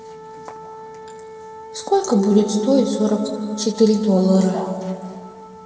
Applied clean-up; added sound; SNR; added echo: none; Wind instrument, woodwind instrument; 18 dB; reverberation time 2.4 s.